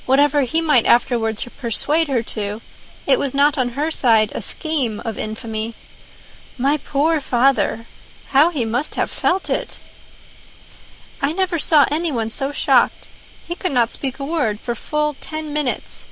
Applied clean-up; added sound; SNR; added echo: none; Cricket; 13 dB; none.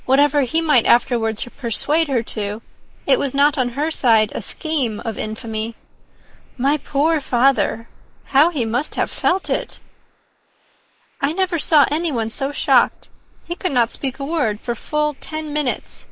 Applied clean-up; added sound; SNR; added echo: neural mask model Resemble Enhance denoiser.